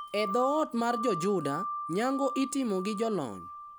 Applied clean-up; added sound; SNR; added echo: none; Wind chime; 7 dB; none.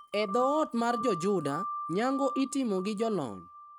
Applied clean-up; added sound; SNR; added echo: neural mask model RNNoise.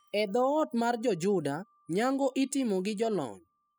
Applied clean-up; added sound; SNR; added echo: classical method spectral subtraction.